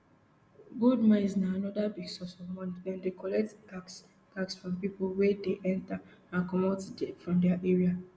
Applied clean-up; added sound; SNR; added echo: none; none; none; none.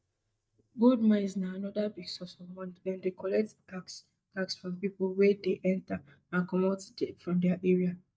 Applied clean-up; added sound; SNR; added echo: neural mask model DeepFilterNet 3.